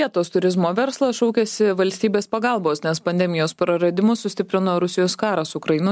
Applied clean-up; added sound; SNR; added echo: none; none; none; none.